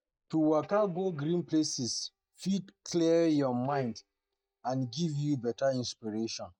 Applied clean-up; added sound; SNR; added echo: neural mask model DeepFilterNet 3.